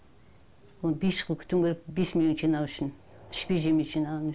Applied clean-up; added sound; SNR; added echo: none; none; none; none.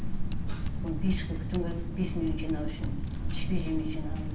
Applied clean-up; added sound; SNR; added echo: none; Typing; -3 dB; reverberation time 0.9 s.